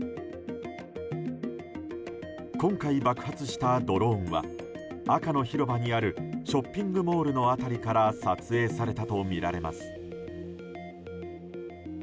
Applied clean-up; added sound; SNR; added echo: none; none; none; none.